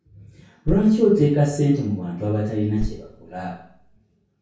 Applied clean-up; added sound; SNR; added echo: none; Bass drum; 10 dB; reverberation time 0.6 s.